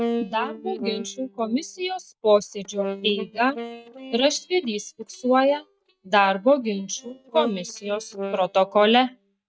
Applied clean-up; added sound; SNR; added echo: neural mask model DeepFilterNet 3.